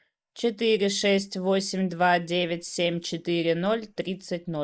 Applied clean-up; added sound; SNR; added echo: neural mask model Resemble Enhance denoiser.